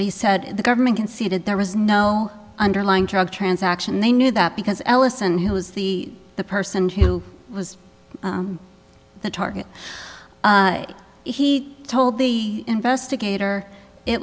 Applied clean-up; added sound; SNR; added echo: none; none; none; none.